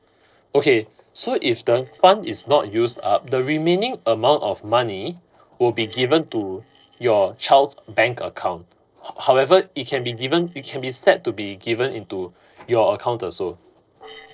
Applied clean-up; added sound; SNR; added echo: neural separator model SepFormer DNS4.